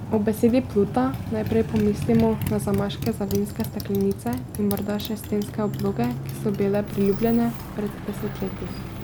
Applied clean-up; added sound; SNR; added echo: none; Motorcycle; 7 dB; none.